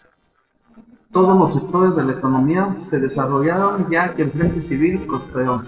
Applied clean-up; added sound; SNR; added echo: neural separator model SepFormer DNS4.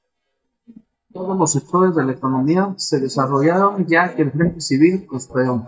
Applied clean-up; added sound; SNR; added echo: neural mask model DeepFilterNet 3.